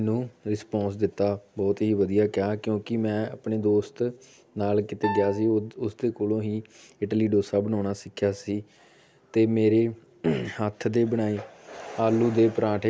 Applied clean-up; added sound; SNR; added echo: none; Piano; 11 dB; none.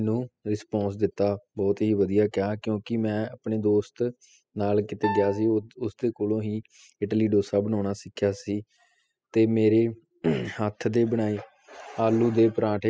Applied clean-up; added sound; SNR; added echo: classical method spectral subtraction.